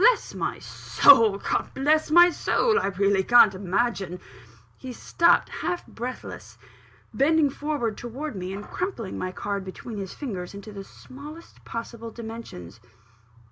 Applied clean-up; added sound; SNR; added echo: none; none; none; none.